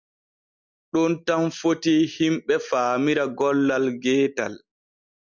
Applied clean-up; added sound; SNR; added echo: none; none; none; none.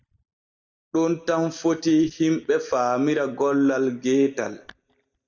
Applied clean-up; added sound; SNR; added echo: neural mask model DeepFilterNet 3.